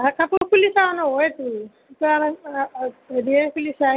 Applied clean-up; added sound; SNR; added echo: none; none; none; none.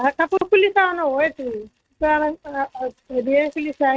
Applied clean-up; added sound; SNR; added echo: neural mask model RNNoise.